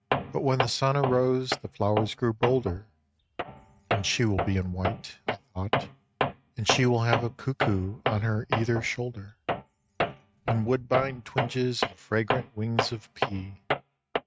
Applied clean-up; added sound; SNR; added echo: neural mask model RNNoise.